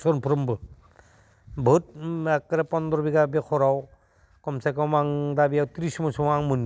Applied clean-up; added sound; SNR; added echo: none; none; none; none.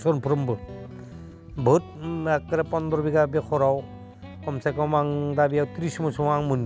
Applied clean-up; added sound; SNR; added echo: none; Guitar; 16 dB; none.